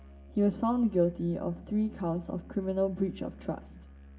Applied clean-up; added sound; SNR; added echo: none; Musical instrument; 19 dB; reverberation time 0.4 s.